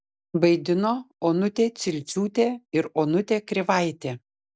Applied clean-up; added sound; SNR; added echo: none; none; none; none.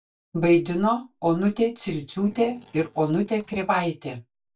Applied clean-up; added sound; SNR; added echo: neural mask model DeepFilterNet 3.